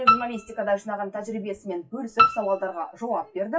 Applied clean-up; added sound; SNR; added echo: classical method WPE with log-MMSE.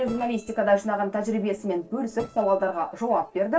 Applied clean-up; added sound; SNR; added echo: neural separator model SepFormer DNS4.